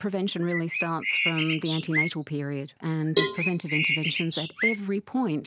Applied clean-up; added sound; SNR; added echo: none; Cowbell + Bird; -1 dB; none.